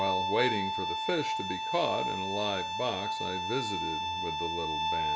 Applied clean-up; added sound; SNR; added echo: none; Bowed string instrument; -1 dB; none.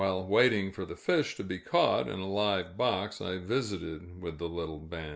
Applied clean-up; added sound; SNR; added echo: none; none; none; none.